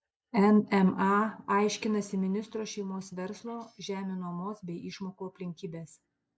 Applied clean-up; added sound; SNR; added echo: neural separator model SepFormer DNS4.